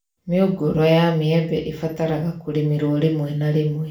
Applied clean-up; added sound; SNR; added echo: none; none; none; reverberation time 0.4 s.